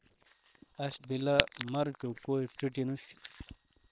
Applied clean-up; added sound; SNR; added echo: neural separator model SepFormer WHAM!.